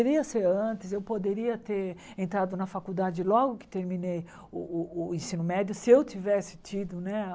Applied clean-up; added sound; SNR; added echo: none; none; none; none.